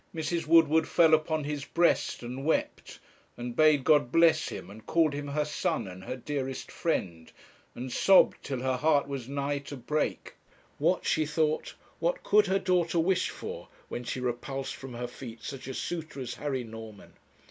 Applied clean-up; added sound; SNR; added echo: none; none; none; none.